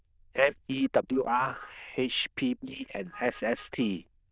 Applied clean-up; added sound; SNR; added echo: neural diffusion model UNIVERSE++.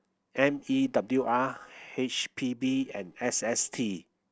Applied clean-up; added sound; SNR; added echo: neural separator model SepFormer DNS4.